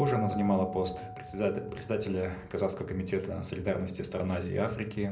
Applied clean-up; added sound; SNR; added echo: none; Keyboard (musical); 12 dB; reverberation time 0.5 s.